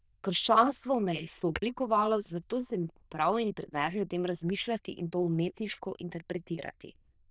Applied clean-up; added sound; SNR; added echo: neural diffusion model UNIVERSE++.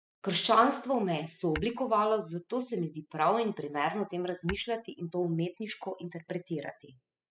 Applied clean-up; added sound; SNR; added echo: classical method spectral subtraction.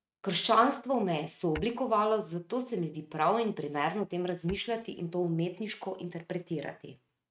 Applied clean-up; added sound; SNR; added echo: neural mask model RNNoise.